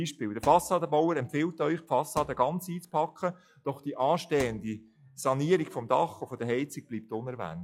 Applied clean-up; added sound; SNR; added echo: classical method log-MMSE.